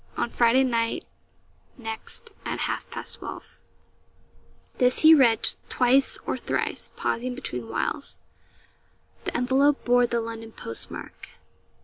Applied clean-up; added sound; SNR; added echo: none; none; none; none.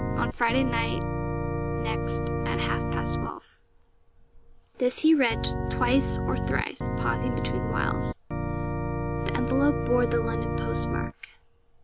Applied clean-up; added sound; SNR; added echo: none; Organ; -1 dB; none.